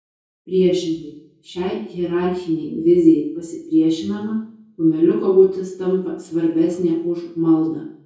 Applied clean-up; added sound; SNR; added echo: none; none; none; reverberation time 0.6 s.